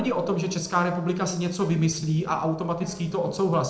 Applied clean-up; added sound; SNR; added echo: neural separator model SepFormer DNS4.